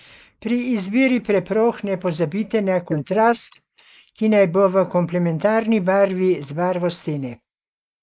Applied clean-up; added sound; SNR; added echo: neural mask model Resemble Enhance denoiser.